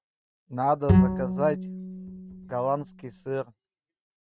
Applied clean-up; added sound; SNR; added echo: neural mask model RNNoise.